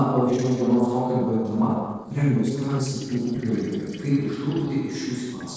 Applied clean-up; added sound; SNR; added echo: neural separator model SepFormer DNS4.